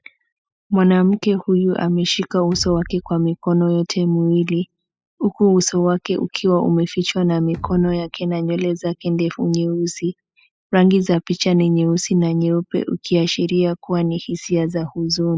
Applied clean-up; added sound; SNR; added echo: classical method spectral subtraction.